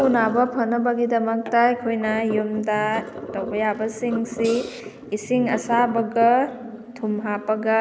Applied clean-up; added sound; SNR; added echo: none; Sink (filling or washing) + Cymbal; 13 dB; none.